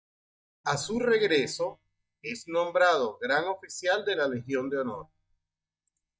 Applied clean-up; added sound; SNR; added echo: neural mask model DeepFilterNet 3.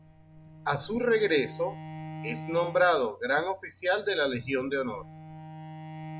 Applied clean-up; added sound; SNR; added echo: none; Bowed string instrument; 14 dB; none.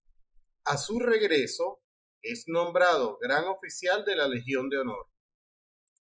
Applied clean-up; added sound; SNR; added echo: neural mask model Resemble Enhance denoiser.